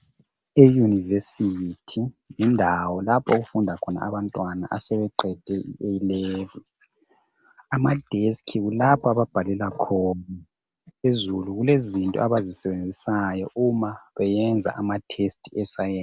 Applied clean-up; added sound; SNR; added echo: none; none; none; none.